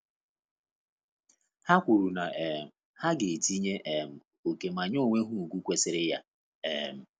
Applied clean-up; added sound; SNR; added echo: none; none; none; none.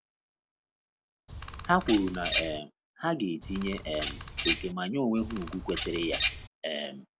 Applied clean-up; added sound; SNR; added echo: none; Bird vocalization, bird call, bird song; 2 dB; none.